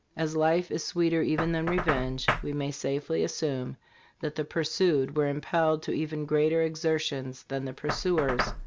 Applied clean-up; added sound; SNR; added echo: none; Knock; 9 dB; none.